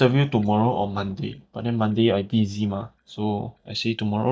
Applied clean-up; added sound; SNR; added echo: neural mask model DeepFilterNet 3.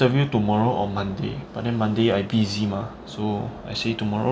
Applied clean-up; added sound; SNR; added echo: none; none; none; none.